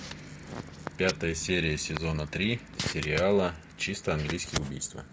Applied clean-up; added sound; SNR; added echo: none; none; none; none.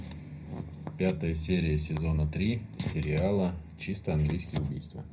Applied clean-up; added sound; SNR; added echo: none; none; none; reverberation time 0.4 s.